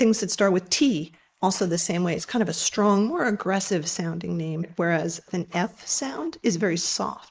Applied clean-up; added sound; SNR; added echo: neural mask model Resemble Enhance denoiser.